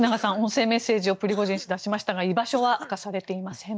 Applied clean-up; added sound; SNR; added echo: neural mask model DeepFilterNet 3.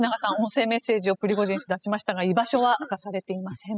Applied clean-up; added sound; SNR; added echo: classical method spectral subtraction.